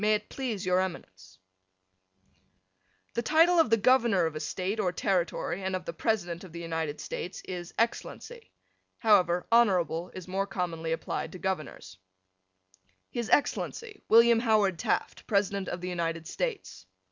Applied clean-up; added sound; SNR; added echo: none; none; none; none.